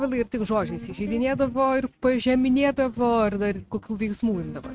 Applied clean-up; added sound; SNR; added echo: neural mask model RNNoise.